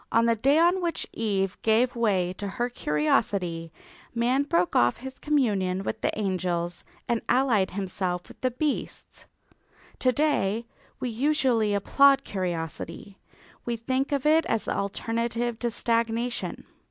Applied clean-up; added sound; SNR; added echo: none; none; none; none.